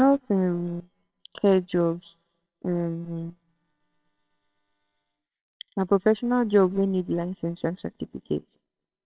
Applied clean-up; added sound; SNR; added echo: neural separator model SepFormer WHAMR!.